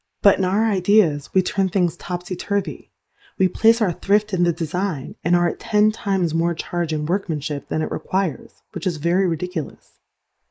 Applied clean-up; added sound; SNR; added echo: neural mask model Resemble Enhance denoiser.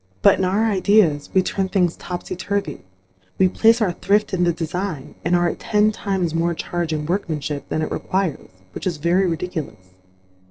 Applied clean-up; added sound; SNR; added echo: neural separator model SepFormer DNS4.